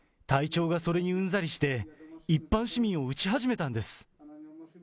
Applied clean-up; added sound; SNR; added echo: none; none; none; none.